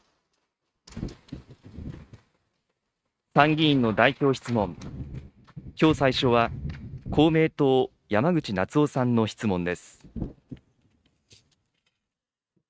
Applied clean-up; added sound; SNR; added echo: neural mask model RNNoise.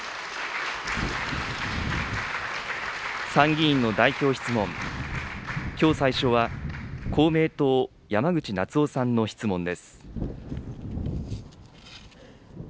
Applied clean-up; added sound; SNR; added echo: none; Thunder / Wind; 10 dB; none.